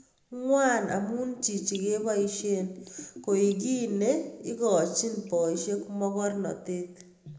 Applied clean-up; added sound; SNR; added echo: none; Bathtub (filling or washing) / Gurgling; 19 dB; reverberation time 0.7 s.